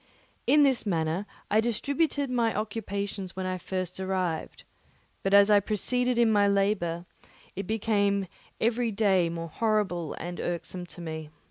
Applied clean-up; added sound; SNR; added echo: none; none; none; none.